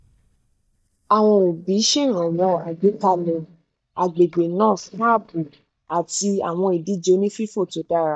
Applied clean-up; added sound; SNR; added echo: neural mask model DeepFilterNet 3.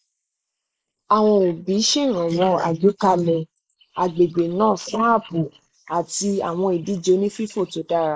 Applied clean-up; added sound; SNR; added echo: neural mask model Resemble Enhance denoiser.